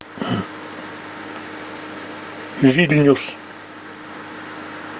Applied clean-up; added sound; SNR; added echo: none; none; none; none.